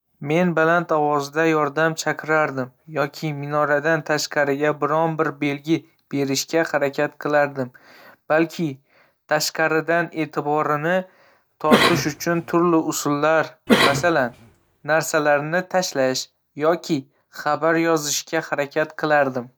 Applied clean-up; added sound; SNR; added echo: none; Cough; 1 dB; none.